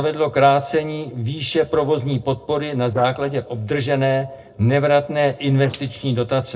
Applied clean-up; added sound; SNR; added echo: neural separator model SepFormer DNS4.